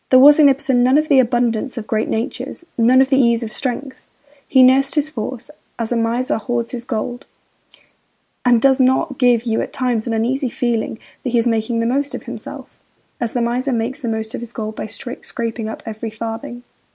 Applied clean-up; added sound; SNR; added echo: none; none; none; none.